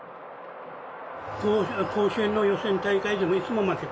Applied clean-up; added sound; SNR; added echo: none; none; none; none.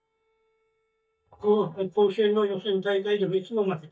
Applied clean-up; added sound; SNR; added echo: neural mask model DeepFilterNet 3.